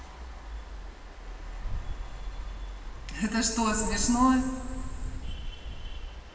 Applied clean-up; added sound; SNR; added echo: none; Stream; 6 dB; reverberation time 2.9 s.